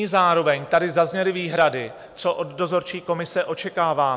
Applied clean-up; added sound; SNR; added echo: none; none; none; none.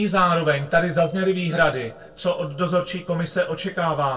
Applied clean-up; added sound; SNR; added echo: neural separator model SepFormer DNS4.